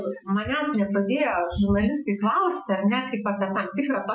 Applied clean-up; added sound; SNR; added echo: classical method Wiener filter.